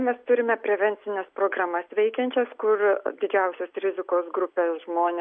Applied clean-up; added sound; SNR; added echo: none; none; none; none.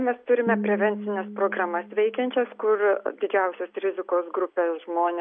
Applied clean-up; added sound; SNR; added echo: none; Piano; 11 dB; none.